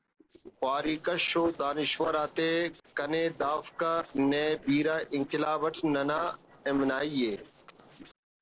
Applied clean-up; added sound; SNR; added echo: neural separator model SepFormer DNS4.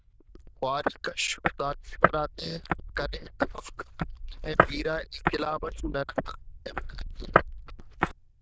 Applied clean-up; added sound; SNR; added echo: neural diffusion model UNIVERSE++.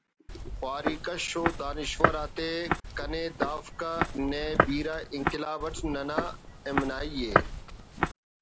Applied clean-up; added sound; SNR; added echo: none; Walk, footsteps; -2 dB; none.